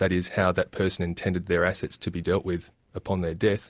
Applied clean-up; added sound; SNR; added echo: none; none; none; none.